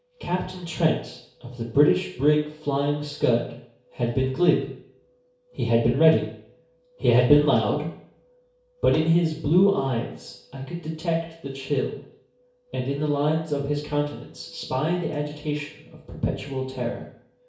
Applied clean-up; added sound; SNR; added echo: none; none; none; reverberation time 0.6 s.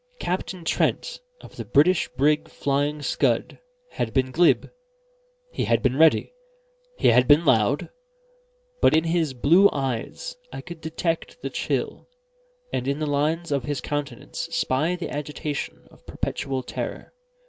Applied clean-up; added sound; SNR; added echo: none; none; none; none.